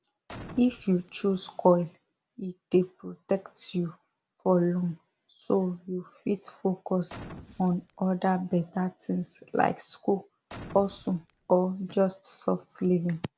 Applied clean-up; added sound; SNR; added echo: none; Boom; 17 dB; none.